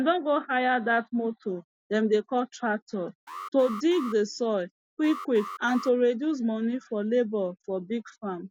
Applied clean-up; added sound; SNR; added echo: none; Alarm; 15 dB; none.